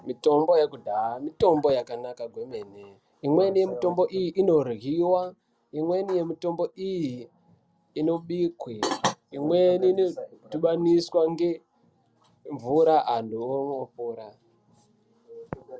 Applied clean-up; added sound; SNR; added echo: none; none; none; none.